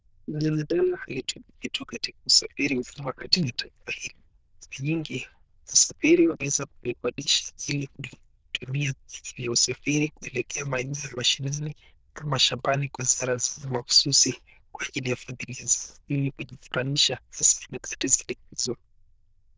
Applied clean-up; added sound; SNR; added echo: neural diffusion model UNIVERSE++.